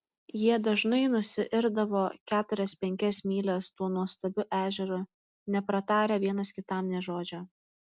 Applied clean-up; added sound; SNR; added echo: none; none; none; none.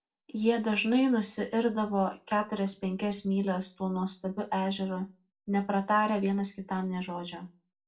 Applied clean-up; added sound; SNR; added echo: none; none; none; reverberation time 0.2 s.